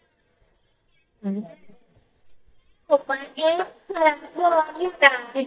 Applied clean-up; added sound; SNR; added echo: neural mask model DeepFilterNet 3.